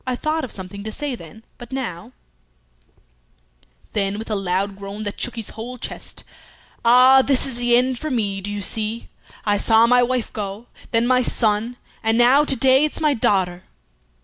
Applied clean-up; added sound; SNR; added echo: none; none; none; none.